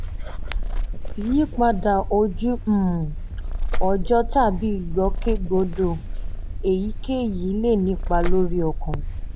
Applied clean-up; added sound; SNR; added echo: none; Purr; 1 dB; none.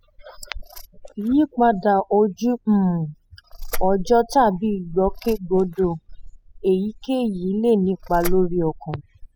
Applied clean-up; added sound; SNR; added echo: classical method spectral subtraction.